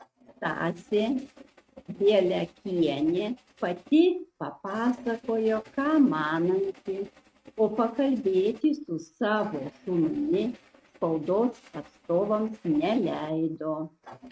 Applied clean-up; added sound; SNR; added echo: neural mask model RNNoise.